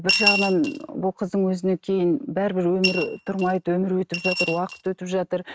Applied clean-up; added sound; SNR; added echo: neural mask model RNNoise.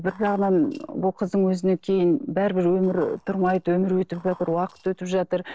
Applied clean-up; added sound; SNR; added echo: neural separator model SepFormer DNS4.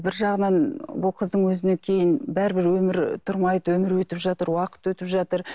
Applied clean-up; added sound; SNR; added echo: none; none; none; none.